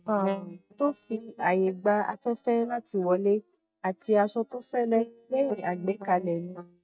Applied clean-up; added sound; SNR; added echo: neural mask model DeepFilterNet 3.